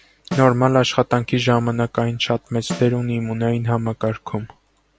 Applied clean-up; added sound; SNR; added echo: none; Snare drum; 17 dB; none.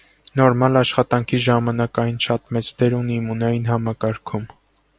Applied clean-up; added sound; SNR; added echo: none; none; none; none.